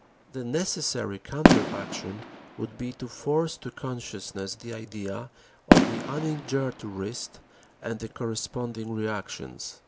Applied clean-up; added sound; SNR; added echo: none; Fireworks; -3 dB; none.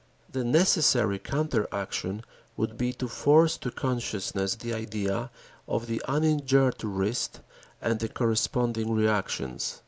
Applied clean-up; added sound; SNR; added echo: none; none; none; none.